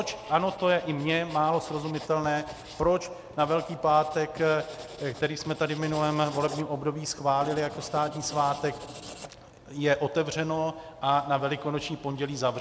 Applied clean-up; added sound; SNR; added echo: none; Writing; 18 dB; none.